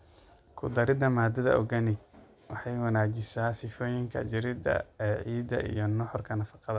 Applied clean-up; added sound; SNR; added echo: none; none; none; none.